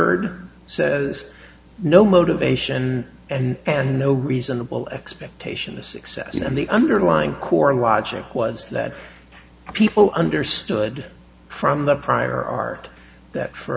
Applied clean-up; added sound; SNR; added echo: none; none; none; none.